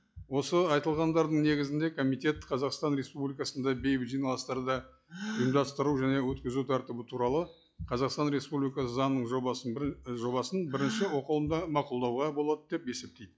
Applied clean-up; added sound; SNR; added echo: classical method log-MMSE.